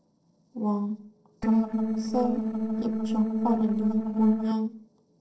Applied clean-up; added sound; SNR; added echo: neural separator model SepFormer DNS4.